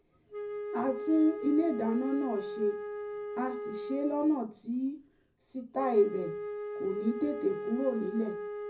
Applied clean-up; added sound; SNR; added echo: none; Wind instrument, woodwind instrument; 7 dB; reverberation time 0.4 s.